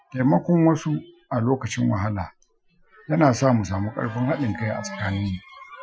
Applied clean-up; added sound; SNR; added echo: classical method Wiener filter.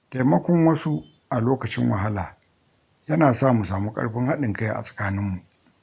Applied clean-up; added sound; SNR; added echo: none; none; none; none.